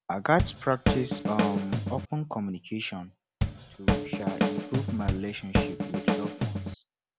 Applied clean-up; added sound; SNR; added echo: none; Drum kit; -4 dB; none.